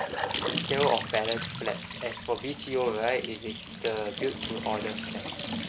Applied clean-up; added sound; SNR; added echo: none; Trickle, dribble / Bathtub (filling or washing) / Sink (filling or washing) / Gurgling / Splash, splatter; -1 dB; none.